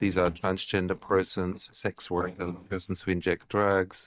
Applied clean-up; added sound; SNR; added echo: neural mask model DeepFilterNet 3.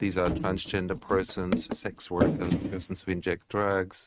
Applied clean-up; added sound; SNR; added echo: neural mask model RNNoise.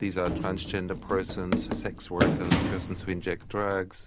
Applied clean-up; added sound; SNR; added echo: none; Run; -1 dB; none.